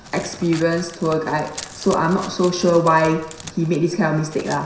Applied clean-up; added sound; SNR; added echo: none; Crackle; 18 dB; reverberation time 0.7 s.